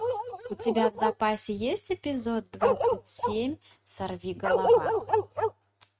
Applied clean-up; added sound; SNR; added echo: neural mask model RNNoise.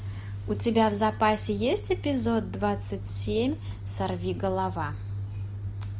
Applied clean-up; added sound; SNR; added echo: none; none; none; none.